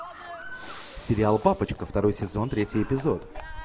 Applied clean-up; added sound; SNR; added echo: none; Livestock, farm animals, working animals + Breathing; 13 dB; none.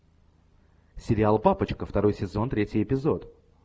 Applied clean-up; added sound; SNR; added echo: none; none; none; none.